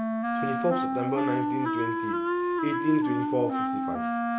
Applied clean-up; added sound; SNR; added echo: none; Wind instrument, woodwind instrument; -3 dB; none.